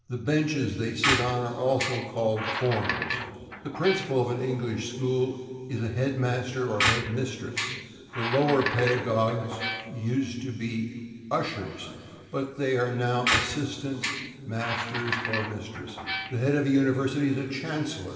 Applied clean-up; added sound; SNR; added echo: none; Squeak; 3 dB; reverberation time 2.5 s.